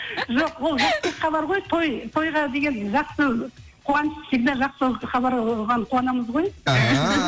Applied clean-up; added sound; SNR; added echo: none; none; none; none.